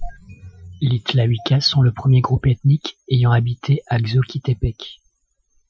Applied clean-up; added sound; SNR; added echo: classical method Wiener filter.